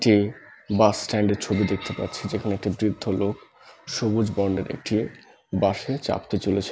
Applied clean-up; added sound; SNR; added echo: none; none; none; none.